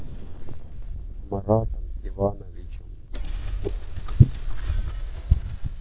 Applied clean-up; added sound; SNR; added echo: neural mask model DeepFilterNet 3.